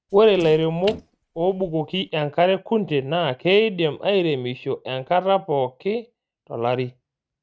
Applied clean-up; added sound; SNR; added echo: neural mask model RNNoise.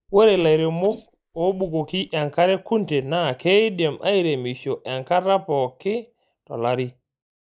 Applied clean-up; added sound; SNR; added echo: neural mask model Resemble Enhance denoiser.